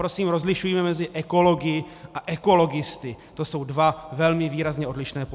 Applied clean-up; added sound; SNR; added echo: none; none; none; none.